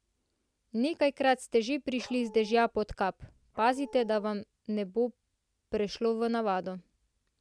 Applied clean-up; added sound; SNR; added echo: none; Dog; 18 dB; none.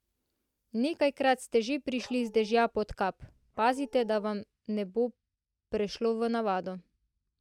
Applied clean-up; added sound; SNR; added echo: neural mask model DeepFilterNet 3.